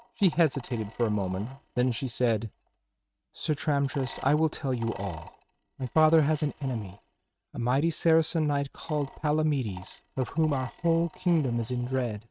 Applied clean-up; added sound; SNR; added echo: neural mask model RNNoise.